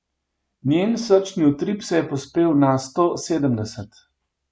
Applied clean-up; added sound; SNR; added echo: none; none; none; none.